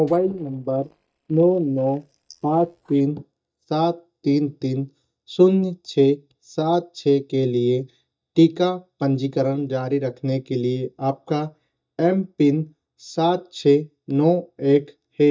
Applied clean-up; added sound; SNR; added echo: neural mask model DeepFilterNet 3.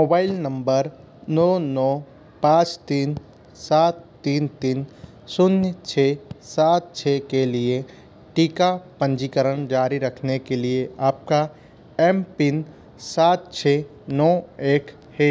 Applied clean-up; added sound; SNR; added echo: none; none; none; none.